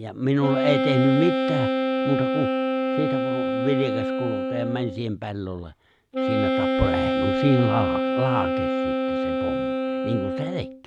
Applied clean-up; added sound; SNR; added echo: none; Wind instrument, woodwind instrument; -2 dB; none.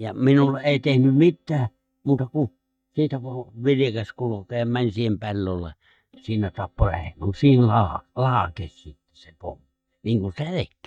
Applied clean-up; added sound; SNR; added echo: neural mask model DeepFilterNet 3.